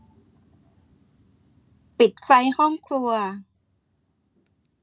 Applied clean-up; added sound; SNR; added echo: none; none; none; none.